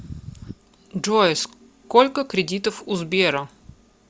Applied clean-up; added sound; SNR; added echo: none; none; none; none.